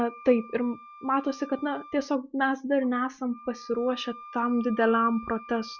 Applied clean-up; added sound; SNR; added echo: none; Wind instrument, woodwind instrument; 18 dB; none.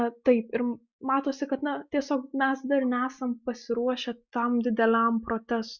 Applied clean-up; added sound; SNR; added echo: none; none; none; none.